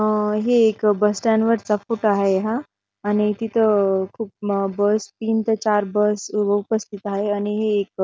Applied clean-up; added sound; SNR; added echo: none; none; none; none.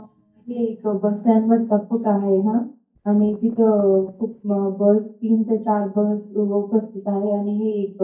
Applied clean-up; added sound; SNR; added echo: neural mask model DeepFilterNet 3.